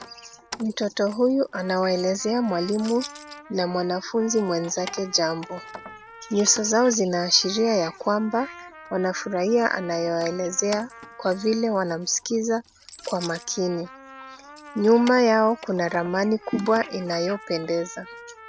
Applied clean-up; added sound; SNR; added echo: none; Trumpet + Keys jangling; 18 dB; none.